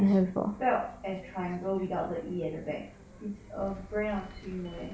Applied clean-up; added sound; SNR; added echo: none; Bus; 17 dB; none.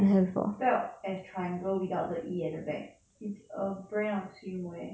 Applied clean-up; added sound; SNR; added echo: none; none; none; none.